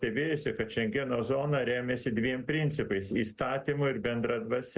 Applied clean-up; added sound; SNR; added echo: none; none; none; none.